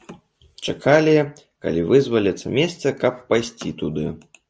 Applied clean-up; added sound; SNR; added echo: none; none; none; none.